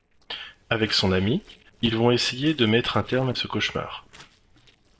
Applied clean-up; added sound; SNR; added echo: neural separator model SepFormer DNS4.